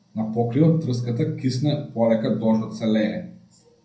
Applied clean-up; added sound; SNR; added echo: none; none; none; reverberation time 0.6 s.